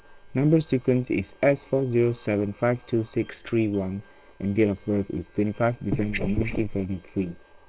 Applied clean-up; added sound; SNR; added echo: neural separator model SepFormer WHAM!.